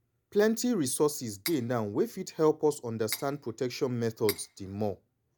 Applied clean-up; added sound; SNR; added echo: none; Cutlery, silverware; 11 dB; none.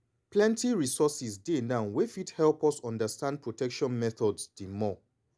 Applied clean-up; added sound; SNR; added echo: none; none; none; none.